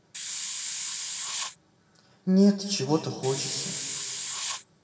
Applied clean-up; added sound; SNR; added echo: none; Hiss; 4 dB; reverberation time 2.4 s.